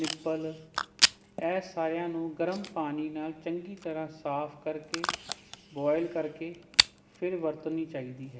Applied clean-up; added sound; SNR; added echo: none; Packing tape, duct tape / Tearing; 1 dB; reverberation time 2.6 s.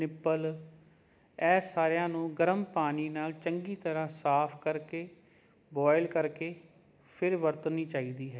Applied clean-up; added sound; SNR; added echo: none; none; none; none.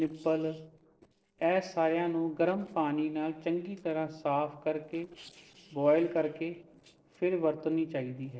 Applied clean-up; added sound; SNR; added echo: neural separator model SepFormer DNS4.